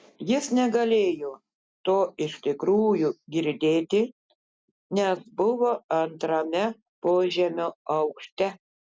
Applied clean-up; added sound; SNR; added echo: none; none; none; none.